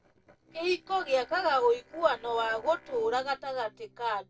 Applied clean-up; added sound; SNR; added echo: neural separator model SepFormer DNS4.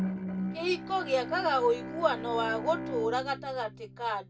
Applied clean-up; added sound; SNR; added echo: none; Bowed string instrument; 7 dB; reverberation time 0.4 s.